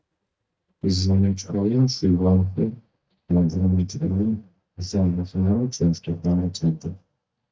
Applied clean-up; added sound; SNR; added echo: neural mask model DeepFilterNet 3.